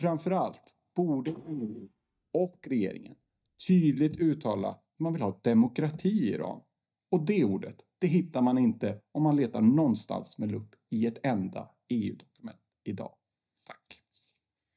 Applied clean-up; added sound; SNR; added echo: neural mask model DeepFilterNet 3.